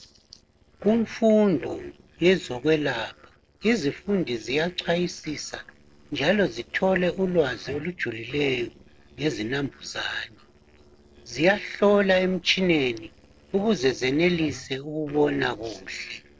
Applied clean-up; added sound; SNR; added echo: neural separator model SepFormer DNS4.